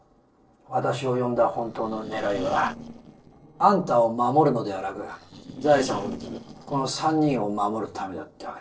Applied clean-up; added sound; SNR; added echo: neural separator model SepFormer DNS4.